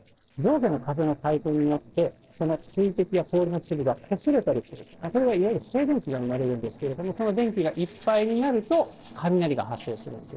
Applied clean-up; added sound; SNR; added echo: neural separator model SepFormer DNS4.